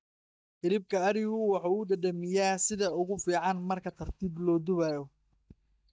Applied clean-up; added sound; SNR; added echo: neural mask model DeepFilterNet 3.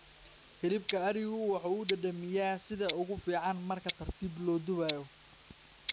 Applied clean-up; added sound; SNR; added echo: none; Tick-tock; -3 dB; none.